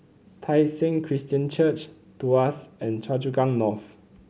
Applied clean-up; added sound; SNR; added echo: none; none; none; none.